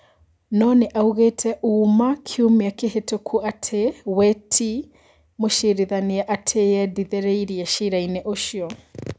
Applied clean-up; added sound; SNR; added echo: none; none; none; none.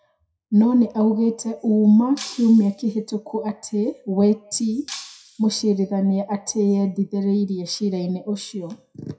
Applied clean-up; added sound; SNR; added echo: classical method WPE with log-MMSE.